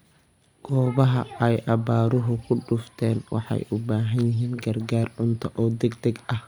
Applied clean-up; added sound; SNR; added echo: none; none; none; none.